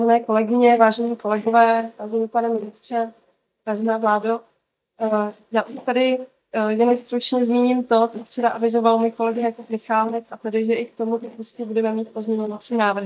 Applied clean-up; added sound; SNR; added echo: neural mask model DeepFilterNet 3.